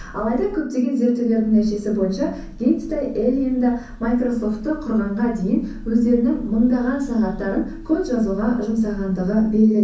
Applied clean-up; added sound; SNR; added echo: none; Bird / Breathing; 17 dB; reverberation time 0.6 s.